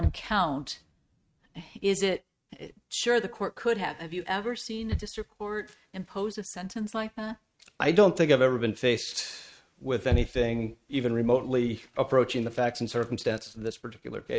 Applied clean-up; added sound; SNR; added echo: neural mask model RNNoise.